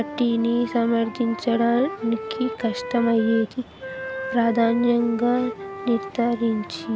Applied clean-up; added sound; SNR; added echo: none; Wind instrument, woodwind instrument; 11 dB; none.